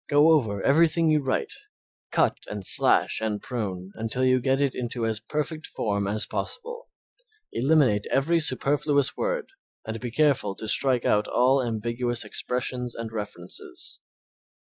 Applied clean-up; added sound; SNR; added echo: neural mask model Resemble Enhance denoiser.